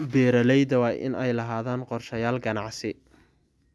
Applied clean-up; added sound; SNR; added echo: none; none; none; none.